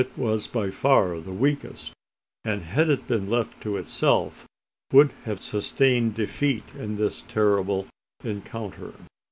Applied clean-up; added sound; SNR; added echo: none; none; none; none.